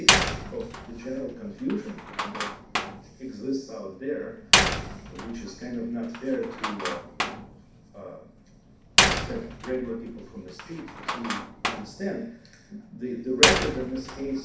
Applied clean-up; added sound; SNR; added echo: none; Slam; -5 dB; reverberation time 0.6 s.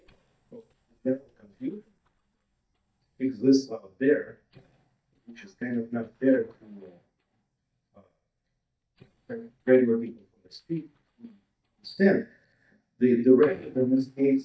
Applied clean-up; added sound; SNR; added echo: neural mask model DeepFilterNet 3.